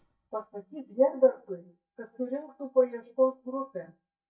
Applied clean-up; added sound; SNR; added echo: neural mask model DeepFilterNet 3.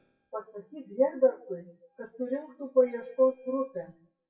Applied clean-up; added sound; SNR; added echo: classical method WPE with log-MMSE.